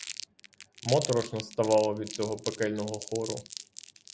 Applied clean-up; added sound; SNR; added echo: none; Crumpling, crinkling; 11 dB; none.